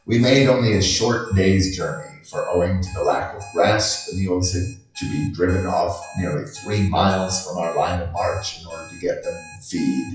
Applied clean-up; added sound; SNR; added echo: classical method WPE with log-MMSE.